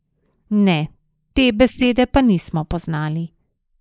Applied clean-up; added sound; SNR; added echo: neural mask model Resemble Enhance denoiser.